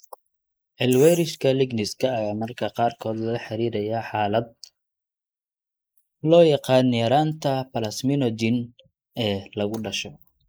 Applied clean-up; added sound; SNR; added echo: neural mask model Resemble Enhance denoiser.